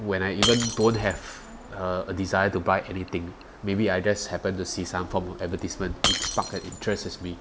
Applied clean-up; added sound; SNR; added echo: none; Shatter; 8 dB; none.